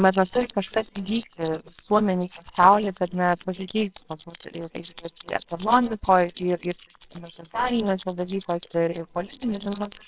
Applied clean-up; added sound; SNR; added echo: neural separator model SepFormer WHAMR!.